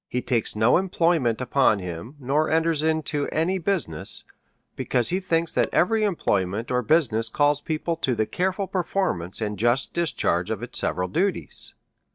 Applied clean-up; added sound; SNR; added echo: neural mask model DeepFilterNet 3.